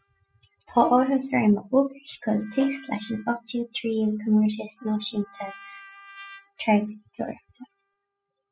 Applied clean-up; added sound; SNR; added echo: classical method spectral subtraction.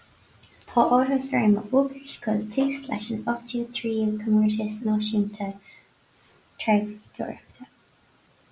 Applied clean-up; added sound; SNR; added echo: none; none; none; none.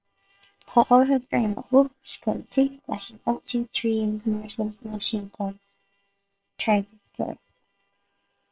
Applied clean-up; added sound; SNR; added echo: neural separator model SepFormer WHAM!.